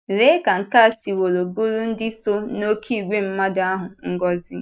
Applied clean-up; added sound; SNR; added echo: neural mask model Resemble Enhance denoiser.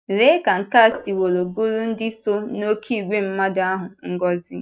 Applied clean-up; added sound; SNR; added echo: neural mask model DeepFilterNet 3.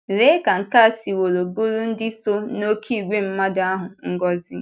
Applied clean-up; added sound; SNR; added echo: none; none; none; none.